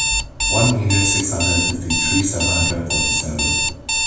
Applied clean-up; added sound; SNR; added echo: none; Alarm; -1 dB; reverberation time 1.2 s.